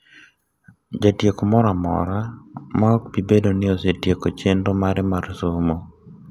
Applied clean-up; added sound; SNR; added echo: none; none; none; none.